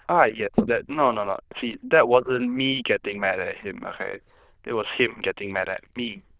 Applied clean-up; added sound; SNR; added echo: neural diffusion model UNIVERSE++.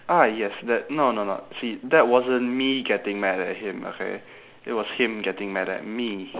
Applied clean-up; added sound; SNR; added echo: none; none; none; none.